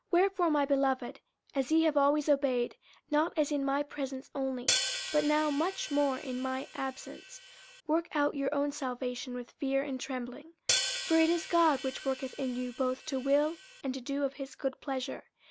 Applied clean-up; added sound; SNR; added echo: none; Hi-hat; 7 dB; none.